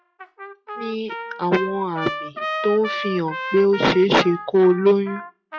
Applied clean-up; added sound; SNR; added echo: classical method WPE with log-MMSE.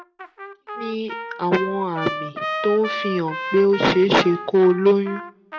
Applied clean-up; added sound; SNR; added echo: none; Trumpet; 10 dB; reverberation time 0.5 s.